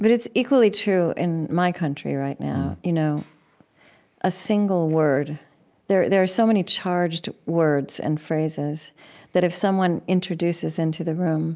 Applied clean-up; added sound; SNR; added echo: none; none; none; none.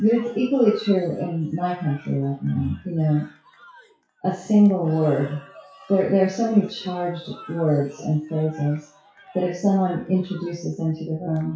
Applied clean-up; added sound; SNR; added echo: classical method WPE with log-MMSE.